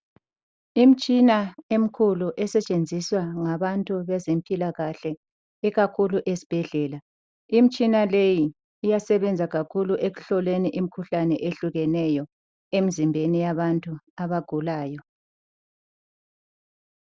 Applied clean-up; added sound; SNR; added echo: none; none; none; none.